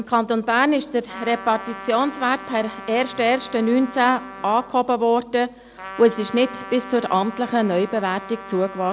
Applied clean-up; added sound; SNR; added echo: none; Trumpet; 16 dB; none.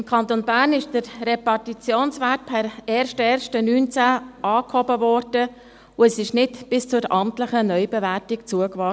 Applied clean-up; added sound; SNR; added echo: none; none; none; none.